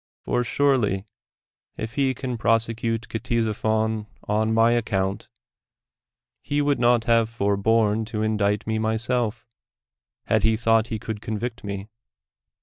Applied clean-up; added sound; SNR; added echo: neural mask model DeepFilterNet 3.